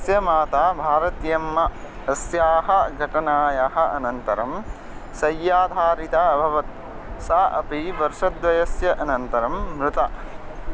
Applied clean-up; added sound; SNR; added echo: none; Bird vocalization, bird call, bird song; 10 dB; none.